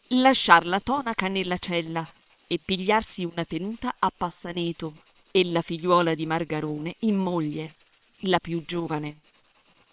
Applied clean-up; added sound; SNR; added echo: neural separator model SepFormer WHAM!.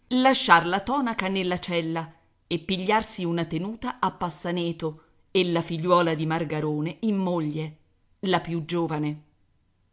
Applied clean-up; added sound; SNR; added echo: none; none; none; none.